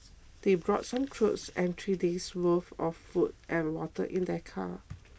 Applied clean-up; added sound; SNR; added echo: none; none; none; none.